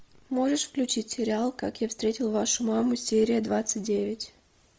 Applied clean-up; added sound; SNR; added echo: none; none; none; none.